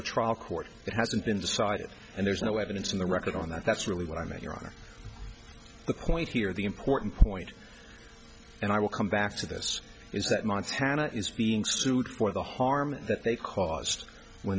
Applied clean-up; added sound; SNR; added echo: none; none; none; none.